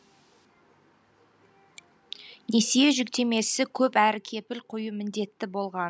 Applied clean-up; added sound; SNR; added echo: none; none; none; none.